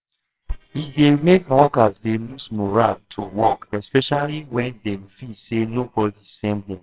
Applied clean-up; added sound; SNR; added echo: neural separator model SepFormer WHAMR!.